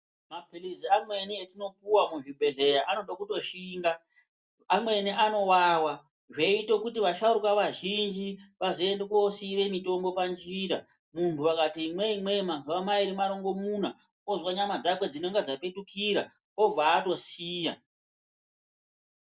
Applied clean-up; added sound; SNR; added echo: none; none; none; none.